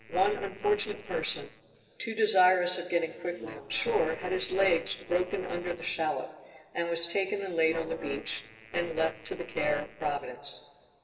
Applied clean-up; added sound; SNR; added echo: neural separator model SepFormer DNS4.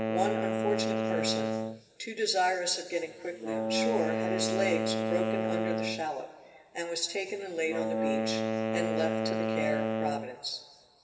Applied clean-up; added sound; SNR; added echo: none; Wind instrument, woodwind instrument; -2 dB; reverberation time 2.3 s.